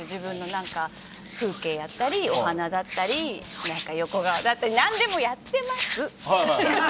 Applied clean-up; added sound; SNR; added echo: none; Hands; 6 dB; none.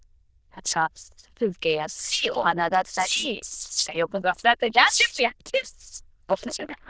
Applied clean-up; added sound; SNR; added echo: neural diffusion model UNIVERSE++.